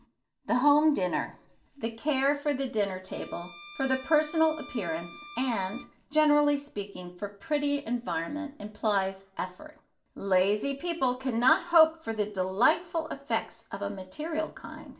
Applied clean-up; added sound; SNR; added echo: none; Bowed string instrument; 18 dB; reverberation time 0.4 s.